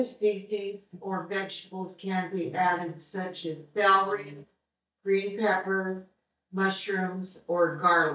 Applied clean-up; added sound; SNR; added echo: neural mask model DeepFilterNet 3.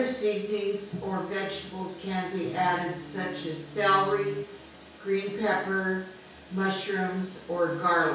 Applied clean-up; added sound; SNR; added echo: none; Organ; 13 dB; reverberation time 0.6 s.